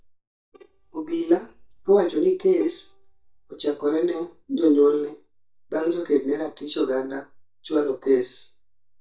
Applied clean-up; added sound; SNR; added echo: neural mask model DeepFilterNet 3.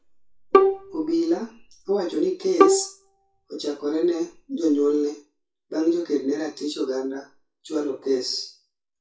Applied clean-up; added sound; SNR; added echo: classical method WPE with log-MMSE.